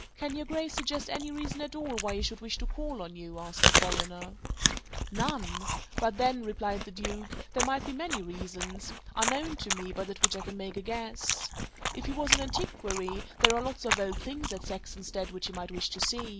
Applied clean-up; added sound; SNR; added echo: none; Chewing, mastication; -2 dB; none.